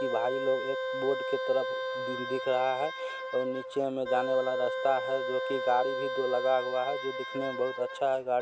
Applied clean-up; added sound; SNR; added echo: none; Wind instrument, woodwind instrument; 3 dB; none.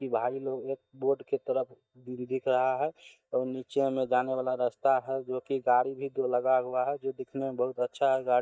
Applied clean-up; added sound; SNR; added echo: neural mask model DeepFilterNet 3.